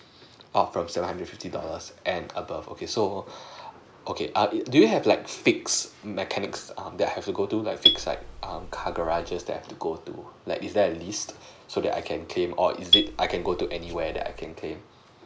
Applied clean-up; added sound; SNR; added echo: none; Marimba, xylophone; 0 dB; none.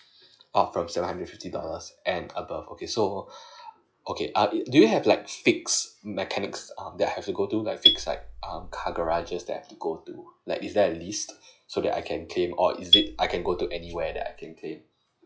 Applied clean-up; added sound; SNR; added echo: classical method log-MMSE.